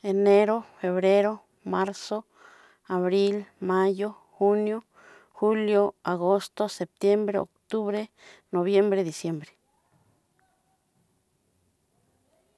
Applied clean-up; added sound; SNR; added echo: none; none; none; none.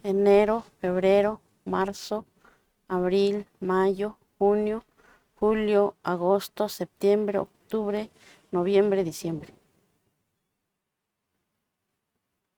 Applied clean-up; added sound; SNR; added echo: neural mask model RNNoise.